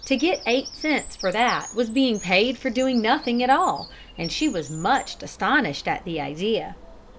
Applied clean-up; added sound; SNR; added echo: none; Bird vocalization, bird call, bird song; 17 dB; none.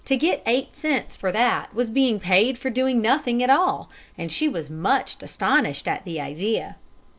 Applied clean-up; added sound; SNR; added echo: none; none; none; none.